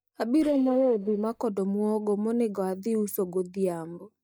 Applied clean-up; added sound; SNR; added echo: neural mask model DeepFilterNet 3.